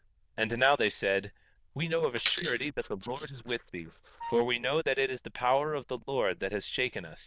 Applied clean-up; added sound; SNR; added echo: neural diffusion model UNIVERSE++.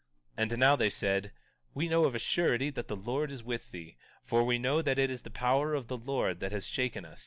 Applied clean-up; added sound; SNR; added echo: none; none; none; none.